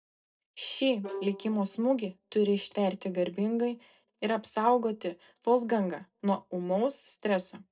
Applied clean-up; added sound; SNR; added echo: neural separator model SepFormer DNS4.